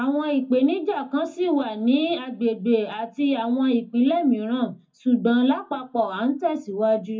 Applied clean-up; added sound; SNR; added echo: none; none; none; reverberation time 0.3 s.